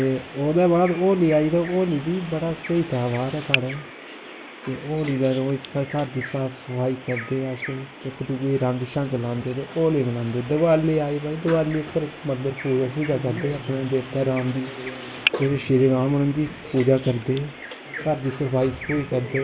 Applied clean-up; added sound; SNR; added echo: none; Bird vocalization, bird call, bird song; 13 dB; none.